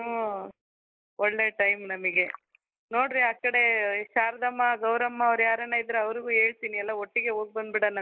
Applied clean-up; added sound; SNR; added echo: neural mask model Resemble Enhance denoiser.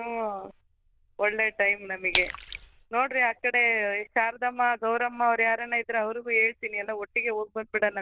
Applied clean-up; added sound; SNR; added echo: neural diffusion model UNIVERSE++.